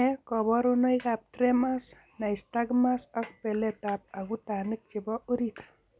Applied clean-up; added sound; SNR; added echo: none; none; none; none.